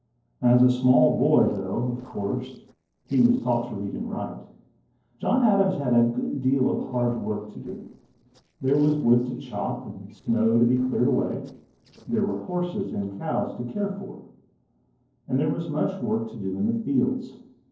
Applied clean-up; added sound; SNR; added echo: neural separator model SepFormer DNS4.